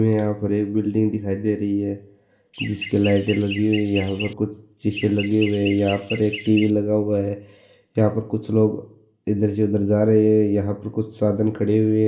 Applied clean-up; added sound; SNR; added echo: none; Chirp, tweet; 9 dB; reverberation time 0.5 s.